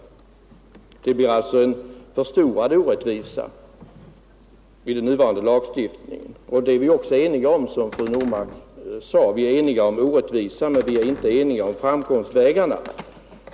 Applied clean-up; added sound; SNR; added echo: none; Cupboard open or close; 17 dB; none.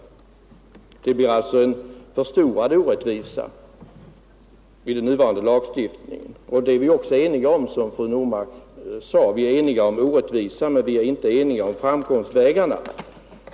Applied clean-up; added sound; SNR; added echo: none; none; none; none.